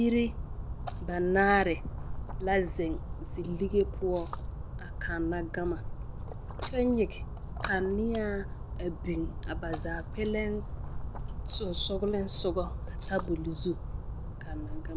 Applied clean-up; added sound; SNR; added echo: none; Splash, splatter; 5 dB; none.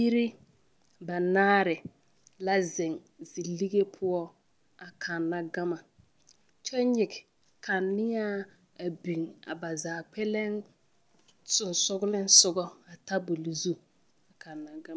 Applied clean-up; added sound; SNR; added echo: none; none; none; none.